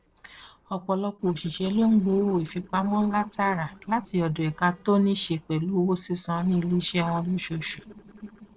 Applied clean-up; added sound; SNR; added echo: neural separator model SepFormer DNS4.